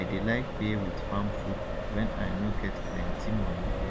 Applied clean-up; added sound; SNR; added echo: none; Accelerating, revving, vroom; -1 dB; none.